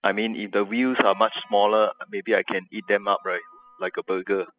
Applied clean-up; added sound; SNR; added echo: classical method spectral subtraction.